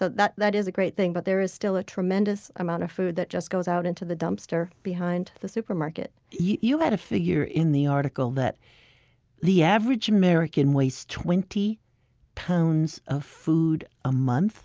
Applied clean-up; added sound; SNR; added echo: none; none; none; none.